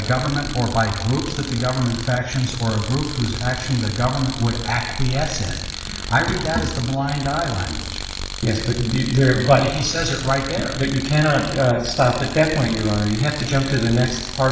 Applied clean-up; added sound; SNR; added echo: none; Tools; 10 dB; reverberation time 1.0 s.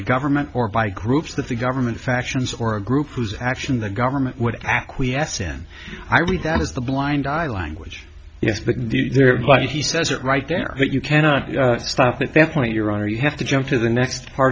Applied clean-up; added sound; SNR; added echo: none; none; none; none.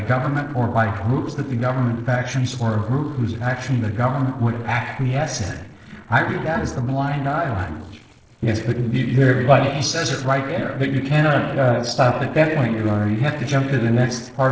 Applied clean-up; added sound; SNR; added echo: neural separator model SepFormer DNS4.